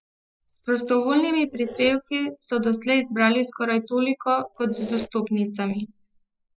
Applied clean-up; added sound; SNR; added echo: classical method spectral subtraction.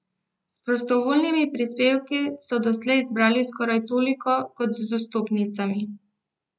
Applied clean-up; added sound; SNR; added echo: none; none; none; none.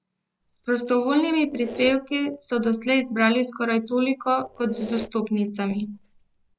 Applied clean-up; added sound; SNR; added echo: none; Squeak; 19 dB; none.